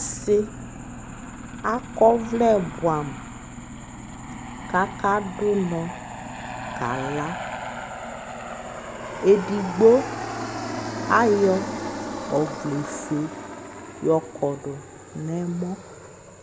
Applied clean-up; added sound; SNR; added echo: none; Aircraft; 9 dB; none.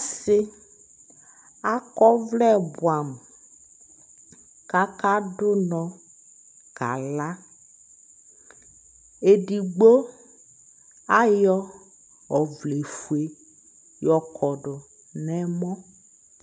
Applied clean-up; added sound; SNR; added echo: none; none; none; none.